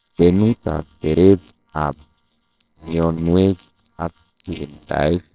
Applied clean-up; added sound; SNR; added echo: neural separator model SepFormer WHAMR!.